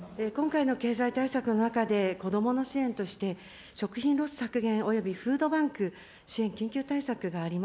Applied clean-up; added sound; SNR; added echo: none; none; none; none.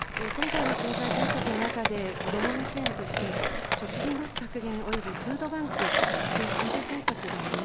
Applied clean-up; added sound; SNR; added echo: none; Skateboard; -4 dB; none.